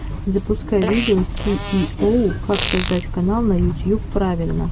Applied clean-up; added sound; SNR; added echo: none; Fart; 9 dB; none.